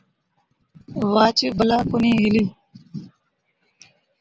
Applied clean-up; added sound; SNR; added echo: none; none; none; none.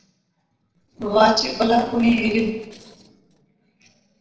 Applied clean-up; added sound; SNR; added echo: neural separator model SepFormer DNS4.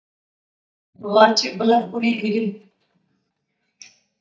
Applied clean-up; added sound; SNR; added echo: neural mask model DeepFilterNet 3.